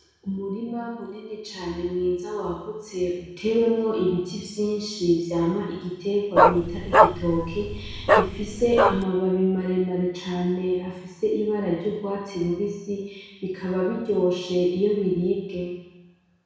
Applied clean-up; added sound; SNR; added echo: none; Bark; -5 dB; reverberation time 1.1 s.